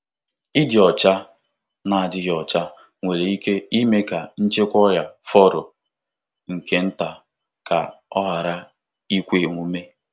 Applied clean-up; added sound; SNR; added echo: none; none; none; none.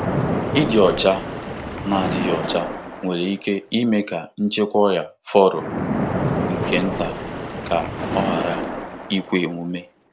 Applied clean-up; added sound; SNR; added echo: none; Splash, splatter; 4 dB; none.